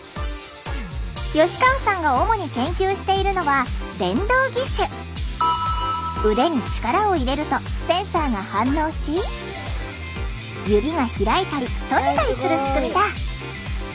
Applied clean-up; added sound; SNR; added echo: none; none; none; none.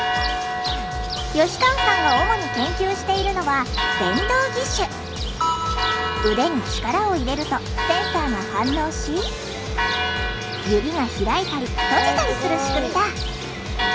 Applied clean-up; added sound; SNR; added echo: none; Church bell; 4 dB; none.